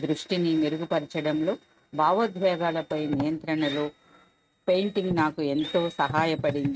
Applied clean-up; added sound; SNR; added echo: neural mask model RNNoise.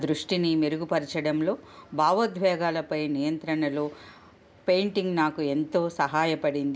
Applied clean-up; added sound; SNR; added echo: none; none; none; none.